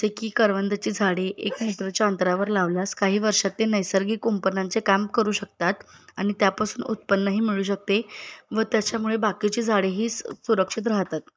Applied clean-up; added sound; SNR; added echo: neural mask model DeepFilterNet 3.